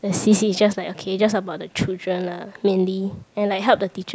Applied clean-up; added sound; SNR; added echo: none; none; none; none.